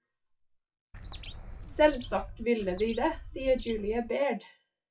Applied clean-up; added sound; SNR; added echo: classical method WPE with log-MMSE.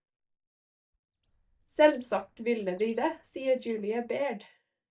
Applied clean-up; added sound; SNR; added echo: neural mask model DeepFilterNet 3.